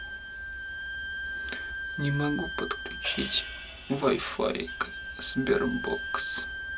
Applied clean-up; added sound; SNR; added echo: none; Wind instrument, woodwind instrument + Hi-hat; 5 dB; none.